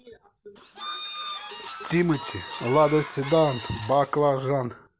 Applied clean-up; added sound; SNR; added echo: none; Bird / Fowl; 12 dB; none.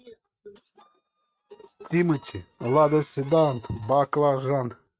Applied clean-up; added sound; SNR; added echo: neural mask model RNNoise.